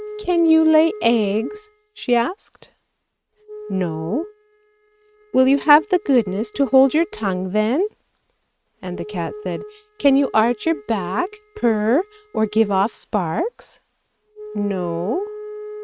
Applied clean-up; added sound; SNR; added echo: neural mask model RNNoise.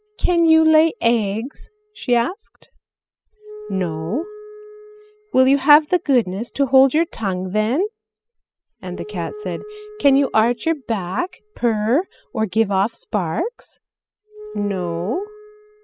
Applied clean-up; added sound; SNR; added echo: classical method spectral subtraction.